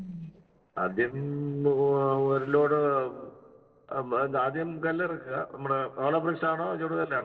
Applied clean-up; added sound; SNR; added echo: neural separator model SepFormer DNS4.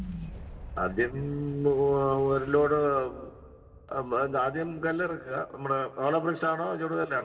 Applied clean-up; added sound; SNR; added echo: none; Boom; 18 dB; reverberation time 1.8 s.